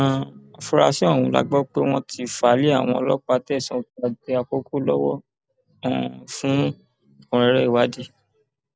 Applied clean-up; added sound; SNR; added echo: none; none; none; none.